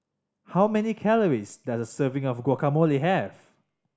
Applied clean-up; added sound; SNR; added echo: none; none; none; none.